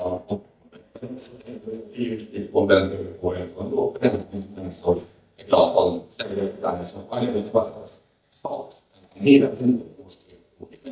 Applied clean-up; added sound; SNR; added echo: neural mask model DeepFilterNet 3.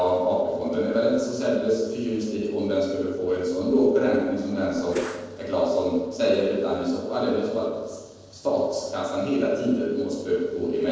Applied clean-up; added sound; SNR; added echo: neural separator model SepFormer DNS4.